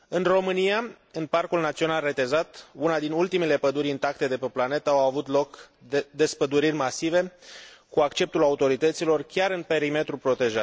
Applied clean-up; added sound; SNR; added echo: none; none; none; none.